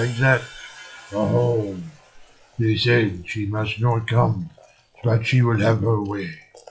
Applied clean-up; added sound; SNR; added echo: classical method WPE with log-MMSE.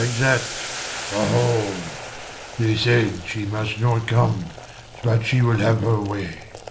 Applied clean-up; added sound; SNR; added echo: none; Boiling; 13 dB; reverberation time 0.7 s.